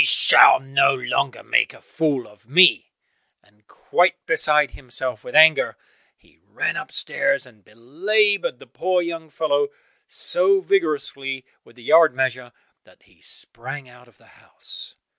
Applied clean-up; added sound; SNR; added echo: none; none; none; none.